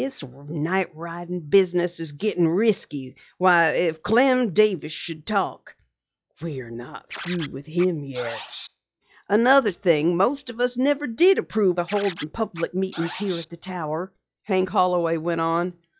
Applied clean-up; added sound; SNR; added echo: classical method log-MMSE.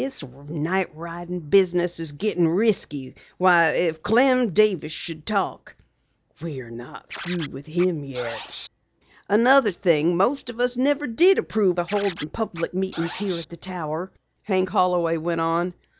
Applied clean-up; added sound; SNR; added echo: none; Scratching (performance technique); 16 dB; none.